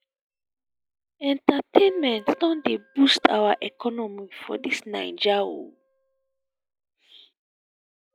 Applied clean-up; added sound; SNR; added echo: classical method log-MMSE.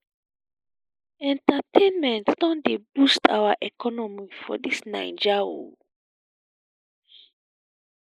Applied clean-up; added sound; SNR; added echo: neural mask model Resemble Enhance denoiser.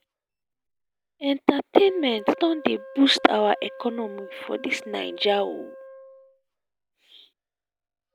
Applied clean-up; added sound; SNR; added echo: none; Wind instrument, woodwind instrument; 18 dB; none.